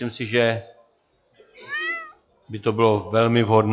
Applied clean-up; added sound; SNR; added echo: classical method log-MMSE.